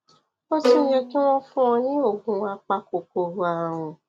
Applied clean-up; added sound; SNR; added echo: none; Bowed string instrument; -1 dB; none.